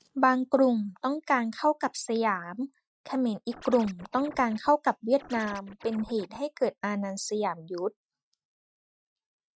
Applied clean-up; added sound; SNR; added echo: classical method Wiener filter.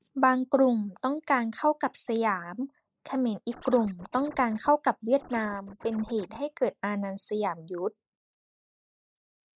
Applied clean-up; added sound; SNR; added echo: neural mask model Resemble Enhance denoiser.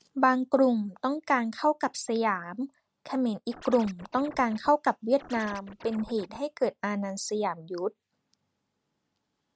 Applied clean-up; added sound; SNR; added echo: none; Scratching (performance technique); 18 dB; none.